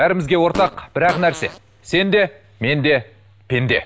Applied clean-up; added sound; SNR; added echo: none; Fart; 13 dB; none.